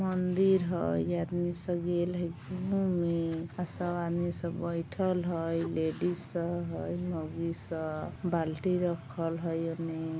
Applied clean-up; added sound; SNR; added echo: none; none; none; none.